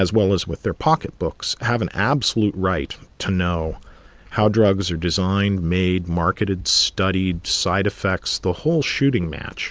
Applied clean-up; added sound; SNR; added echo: none; none; none; none.